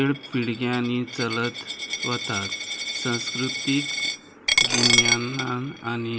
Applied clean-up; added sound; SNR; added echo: none; Coin (dropping); -1 dB; none.